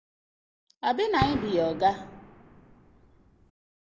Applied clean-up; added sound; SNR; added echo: none; Gunshot, gunfire; 8 dB; none.